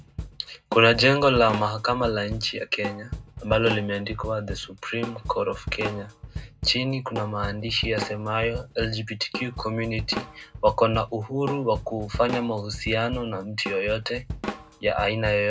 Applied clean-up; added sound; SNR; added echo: none; Drum kit; 10 dB; reverberation time 0.2 s.